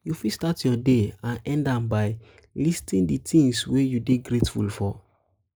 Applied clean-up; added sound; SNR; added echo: neural mask model Resemble Enhance denoiser.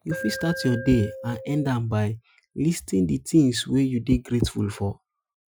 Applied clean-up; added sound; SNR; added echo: classical method Wiener filter.